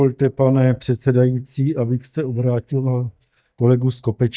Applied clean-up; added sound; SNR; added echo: neural mask model DeepFilterNet 3.